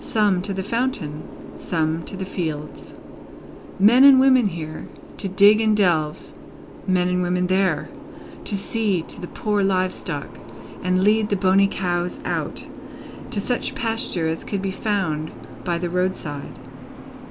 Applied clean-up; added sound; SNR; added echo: none; Boat, Water vehicle; 14 dB; none.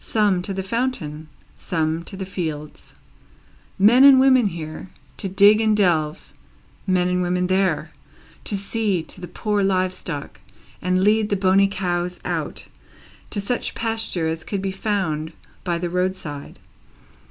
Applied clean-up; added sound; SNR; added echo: none; none; none; none.